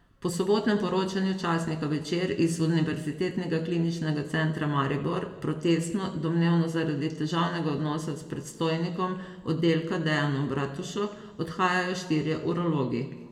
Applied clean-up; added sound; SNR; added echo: none; none; none; reverberation time 1.1 s.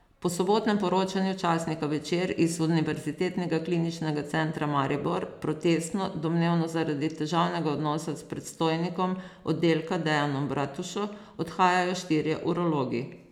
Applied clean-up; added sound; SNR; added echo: none; none; none; none.